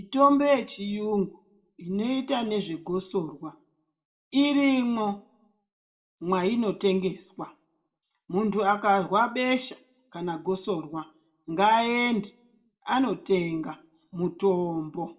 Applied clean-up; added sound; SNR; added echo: none; none; none; reverberation time 0.4 s.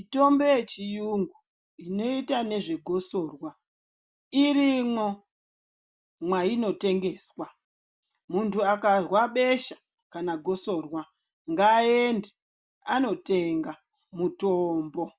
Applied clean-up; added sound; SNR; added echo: none; none; none; none.